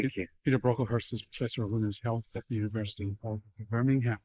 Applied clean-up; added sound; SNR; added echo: neural mask model Resemble Enhance denoiser.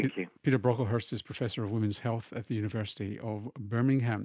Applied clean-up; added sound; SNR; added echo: none; none; none; none.